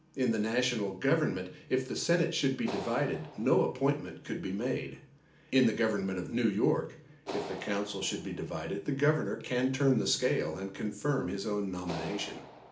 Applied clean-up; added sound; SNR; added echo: none; Clapping; 18 dB; reverberation time 0.4 s.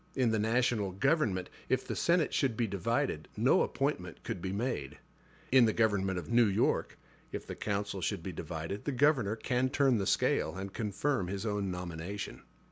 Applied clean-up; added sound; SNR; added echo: none; none; none; none.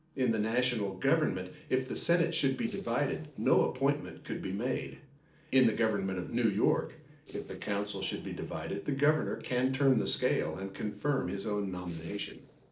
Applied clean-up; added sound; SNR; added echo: neural separator model SepFormer DNS4.